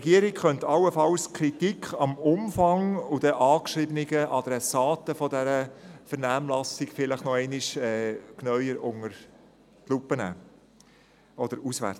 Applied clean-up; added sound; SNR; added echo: none; none; none; none.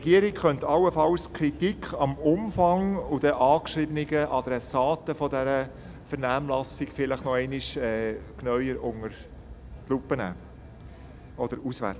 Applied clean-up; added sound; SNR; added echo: none; Aircraft; 18 dB; none.